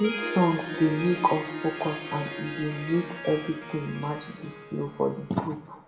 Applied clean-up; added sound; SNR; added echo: none; Harp; 8 dB; reverberation time 0.7 s.